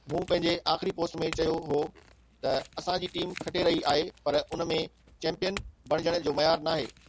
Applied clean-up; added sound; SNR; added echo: none; Chink, clink / Domestic sounds, home sounds; 19 dB; none.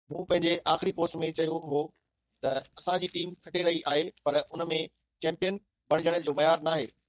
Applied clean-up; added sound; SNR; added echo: neural mask model DeepFilterNet 3.